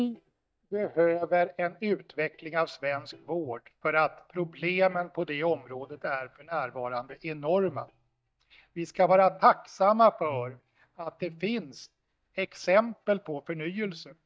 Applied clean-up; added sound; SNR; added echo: neural mask model DeepFilterNet 3.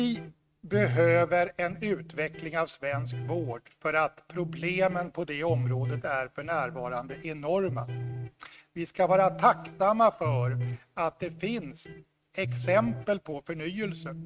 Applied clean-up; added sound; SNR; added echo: neural mask model RNNoise.